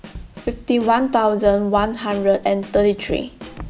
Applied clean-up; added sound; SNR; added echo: none; Snare drum / Drum kit; 16 dB; none.